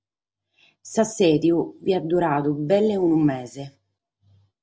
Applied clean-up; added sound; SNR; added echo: none; none; none; none.